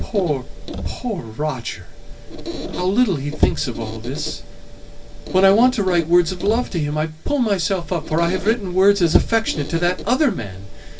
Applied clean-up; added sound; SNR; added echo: none; Squeak; 6 dB; reverberation time 0.1 s.